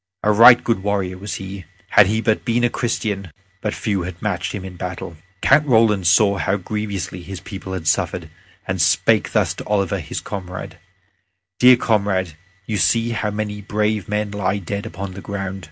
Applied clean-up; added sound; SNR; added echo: none; none; none; none.